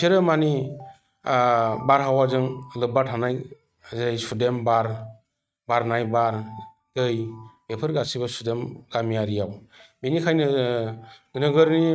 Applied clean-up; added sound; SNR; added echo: neural mask model RNNoise.